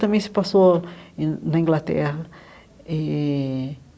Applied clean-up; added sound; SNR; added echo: none; none; none; none.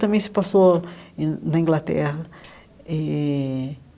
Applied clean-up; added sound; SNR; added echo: none; Tambourine; 15 dB; none.